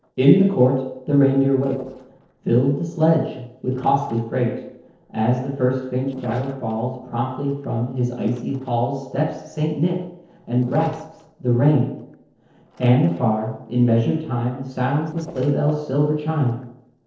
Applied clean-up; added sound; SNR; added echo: neural separator model SepFormer DNS4.